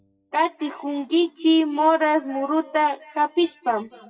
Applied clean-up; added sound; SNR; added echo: classical method WPE with log-MMSE.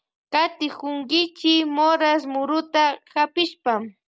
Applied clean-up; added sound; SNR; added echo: none; none; none; none.